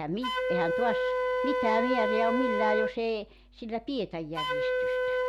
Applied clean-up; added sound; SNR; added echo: none; Wind instrument, woodwind instrument; -2 dB; none.